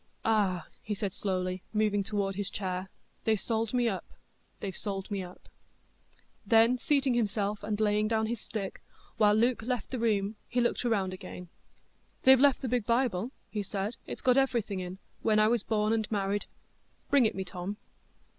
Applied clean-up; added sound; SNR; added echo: none; none; none; none.